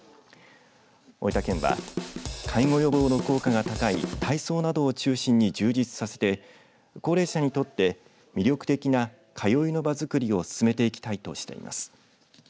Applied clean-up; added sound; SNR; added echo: none; Drum / Drum kit; 6 dB; none.